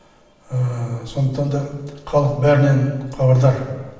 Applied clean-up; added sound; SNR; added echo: none; none; none; reverberation time 1.1 s.